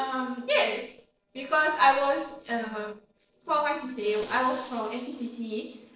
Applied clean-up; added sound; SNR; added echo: neural separator model SepFormer DNS4.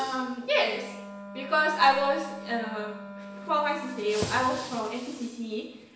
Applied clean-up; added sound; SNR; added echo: none; Wind instrument, woodwind instrument; 15 dB; reverberation time 1.0 s.